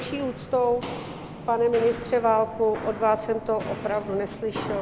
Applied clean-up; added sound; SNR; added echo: none; Walk, footsteps; 11 dB; none.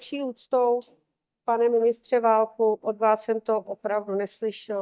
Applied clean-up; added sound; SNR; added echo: neural mask model DeepFilterNet 3.